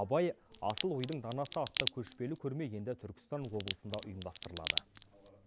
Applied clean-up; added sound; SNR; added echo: none; Crack; -4 dB; none.